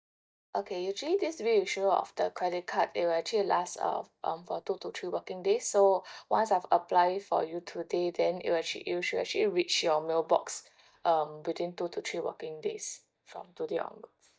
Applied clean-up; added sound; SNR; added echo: neural mask model DeepFilterNet 3.